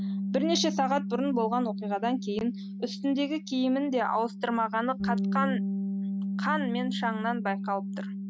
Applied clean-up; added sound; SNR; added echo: none; Bass guitar; 3 dB; none.